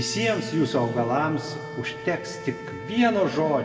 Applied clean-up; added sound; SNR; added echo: none; Wind instrument, woodwind instrument; 13 dB; reverberation time 1.7 s.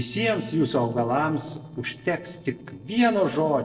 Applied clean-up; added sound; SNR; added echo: neural separator model SepFormer DNS4.